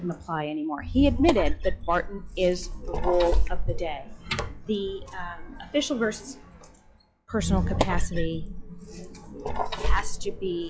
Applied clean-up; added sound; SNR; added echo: classical method log-MMSE.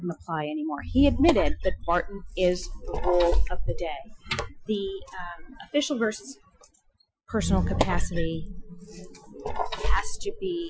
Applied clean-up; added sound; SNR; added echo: classical method Wiener filter.